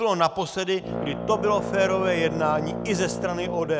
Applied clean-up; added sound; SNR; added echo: none; Brass instrument; 6 dB; none.